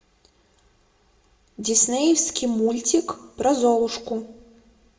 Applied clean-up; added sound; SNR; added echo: none; none; none; reverberation time 0.6 s.